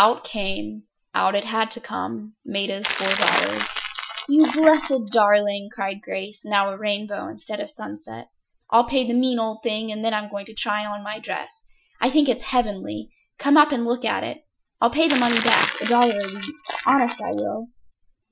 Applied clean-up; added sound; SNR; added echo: classical method Wiener filter.